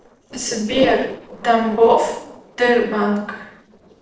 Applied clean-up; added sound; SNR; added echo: neural separator model SepFormer DNS4.